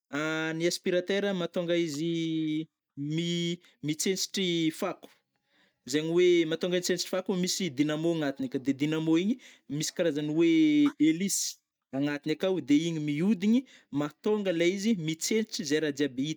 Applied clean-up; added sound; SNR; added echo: neural mask model DeepFilterNet 3.